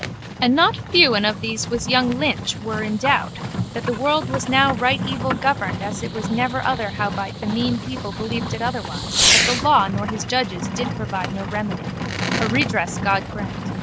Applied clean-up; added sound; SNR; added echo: none; Fireworks + Livestock, farm animals, working animals; 3 dB; none.